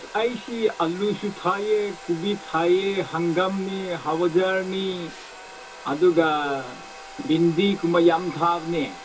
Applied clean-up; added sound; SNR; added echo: none; Domestic sounds, home sounds; 17 dB; reverberation time 0.2 s.